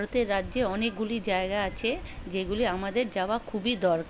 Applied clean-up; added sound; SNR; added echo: none; none; none; none.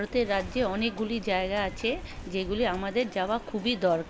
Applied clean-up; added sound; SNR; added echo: none; Livestock, farm animals, working animals + Explosion; 20 dB; none.